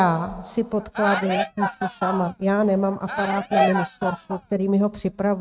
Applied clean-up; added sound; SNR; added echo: neural mask model RNNoise.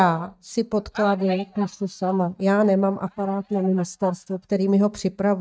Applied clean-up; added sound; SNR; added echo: neural mask model DeepFilterNet 3.